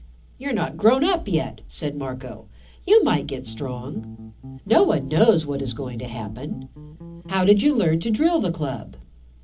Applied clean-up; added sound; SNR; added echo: none; Bass guitar; 15 dB; reverberation time 0.4 s.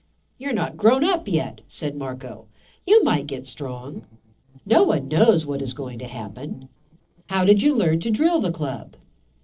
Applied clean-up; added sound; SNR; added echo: neural separator model SepFormer DNS4.